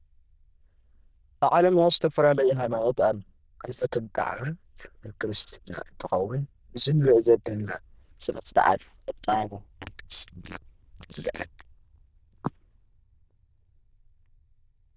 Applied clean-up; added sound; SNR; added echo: neural diffusion model UNIVERSE++.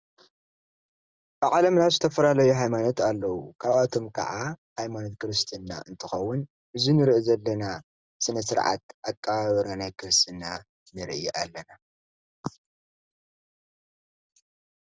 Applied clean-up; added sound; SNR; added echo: none; none; none; none.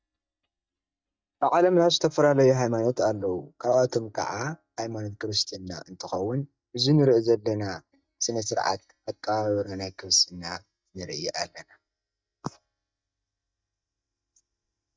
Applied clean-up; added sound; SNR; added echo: neural mask model DeepFilterNet 3.